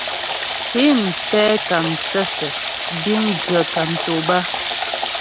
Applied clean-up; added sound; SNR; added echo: none; Water tap, faucet / Water; 3 dB; none.